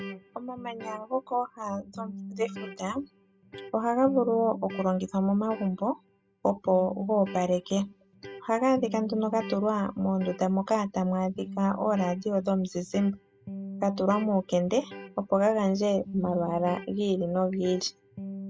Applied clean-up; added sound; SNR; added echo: none; Electric guitar; 14 dB; none.